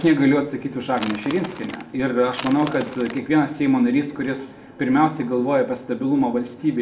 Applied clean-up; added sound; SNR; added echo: none; Crackle / Crushing / Wood; 14 dB; reverberation time 0.8 s.